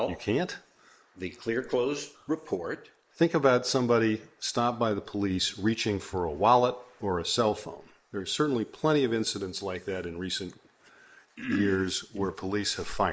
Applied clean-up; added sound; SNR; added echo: neural mask model Resemble Enhance denoiser.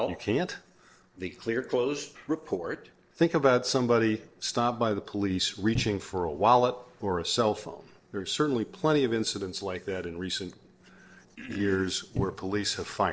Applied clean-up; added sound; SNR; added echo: neural separator model SepFormer DNS4.